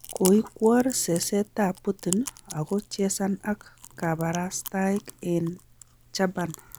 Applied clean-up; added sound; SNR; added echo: none; Chewing, mastication; 15 dB; none.